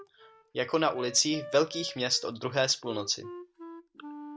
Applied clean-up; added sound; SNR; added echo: none; Wind instrument, woodwind instrument; 15 dB; none.